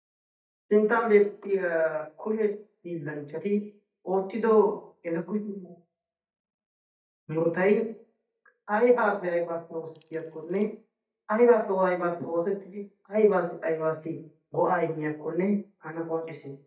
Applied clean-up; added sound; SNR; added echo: neural mask model DeepFilterNet 3.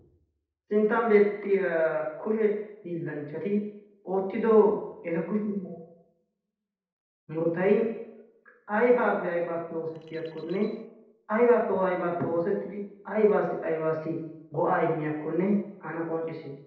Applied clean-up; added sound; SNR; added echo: neural separator model SepFormer DNS4.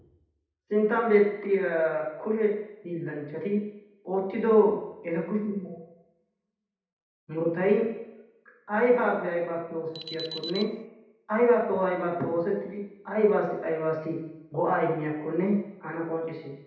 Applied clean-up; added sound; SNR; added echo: none; Alarm; 15 dB; reverberation time 0.8 s.